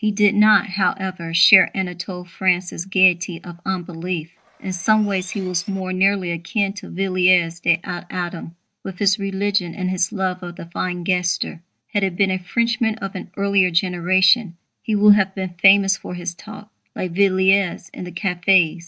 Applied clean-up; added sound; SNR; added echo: neural mask model RNNoise.